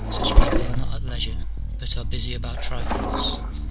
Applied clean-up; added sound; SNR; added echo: none; Bass guitar + Drawer open or close; 8 dB; none.